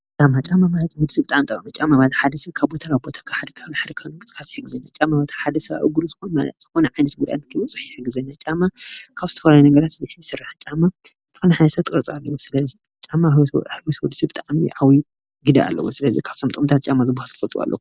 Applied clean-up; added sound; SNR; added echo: none; none; none; none.